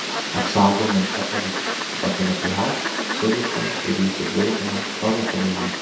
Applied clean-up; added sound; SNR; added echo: none; Fowl; 3 dB; reverberation time 0.7 s.